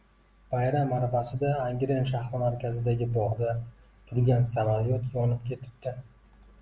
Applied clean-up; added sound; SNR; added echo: none; none; none; none.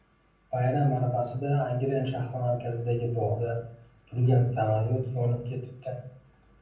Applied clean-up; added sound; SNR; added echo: none; none; none; reverberation time 0.6 s.